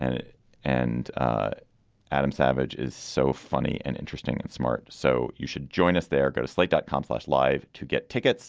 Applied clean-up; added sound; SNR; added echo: none; none; none; none.